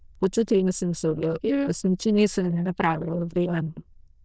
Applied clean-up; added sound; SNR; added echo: neural diffusion model UNIVERSE++.